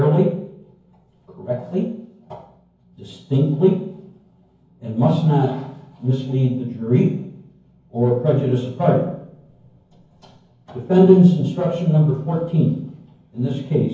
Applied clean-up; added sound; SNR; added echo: none; none; none; reverberation time 0.9 s.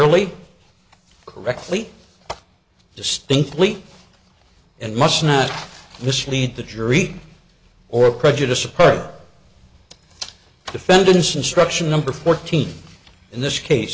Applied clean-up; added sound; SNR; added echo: none; none; none; none.